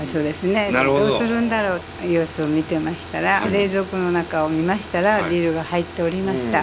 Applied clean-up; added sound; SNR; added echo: none; Car; 15 dB; none.